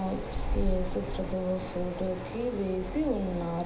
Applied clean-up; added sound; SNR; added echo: none; Car passing by; 3 dB; reverberation time 0.9 s.